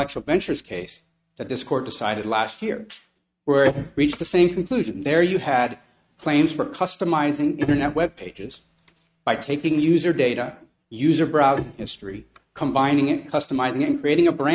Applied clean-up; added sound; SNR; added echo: neural mask model RNNoise.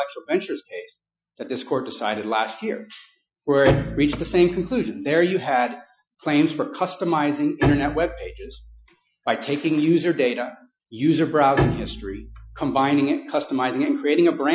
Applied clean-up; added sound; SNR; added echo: classical method Wiener filter.